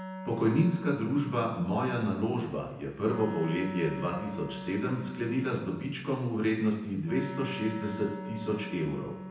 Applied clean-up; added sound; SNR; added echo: none; Wind instrument, woodwind instrument; 11 dB; reverberation time 0.9 s.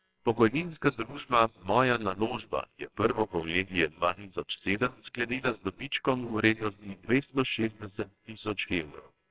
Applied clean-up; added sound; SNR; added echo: neural separator model SepFormer WHAMR!.